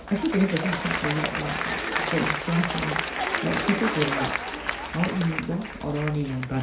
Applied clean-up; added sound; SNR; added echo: none; Applause; 2 dB; reverberation time 0.3 s.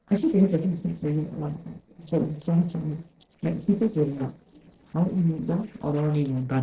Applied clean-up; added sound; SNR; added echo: neural separator model SepFormer DNS4.